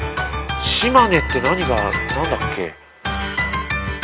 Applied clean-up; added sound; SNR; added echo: none; none; none; none.